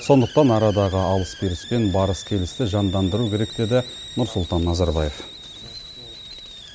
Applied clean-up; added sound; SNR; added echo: none; Hiss; 16 dB; none.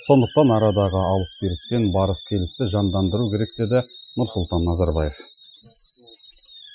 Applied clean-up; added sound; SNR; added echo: classical method Wiener filter.